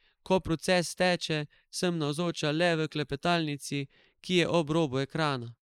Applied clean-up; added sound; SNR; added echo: neural mask model Resemble Enhance denoiser.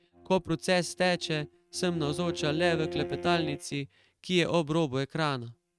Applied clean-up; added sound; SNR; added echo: neural mask model RNNoise.